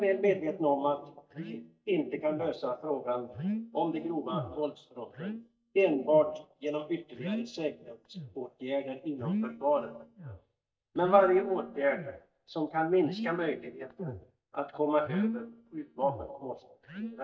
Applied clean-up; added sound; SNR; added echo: neural mask model DeepFilterNet 3.